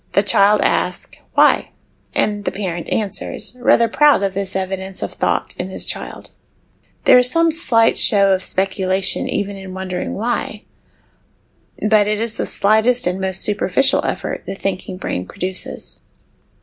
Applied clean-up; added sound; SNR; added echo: none; none; none; none.